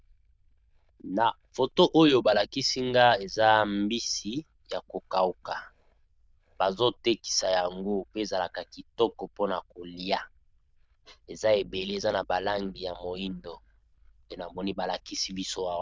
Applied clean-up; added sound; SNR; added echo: neural diffusion model UNIVERSE++.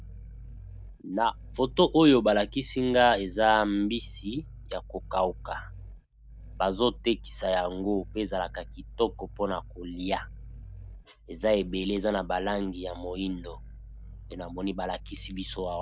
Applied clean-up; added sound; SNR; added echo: none; Growling; 15 dB; none.